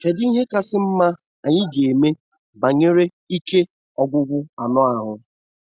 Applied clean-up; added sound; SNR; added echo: none; none; none; none.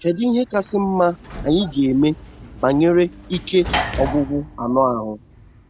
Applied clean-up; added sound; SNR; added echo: none; Sliding door / Slam; 12 dB; none.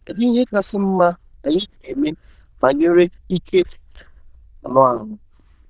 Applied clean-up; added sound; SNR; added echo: neural diffusion model UNIVERSE++.